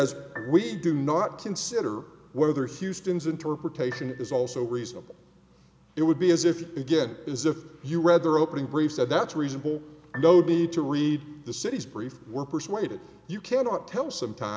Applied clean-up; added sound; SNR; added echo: none; Piano; 20 dB; none.